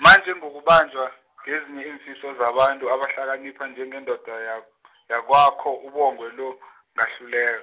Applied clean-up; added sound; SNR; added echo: none; none; none; none.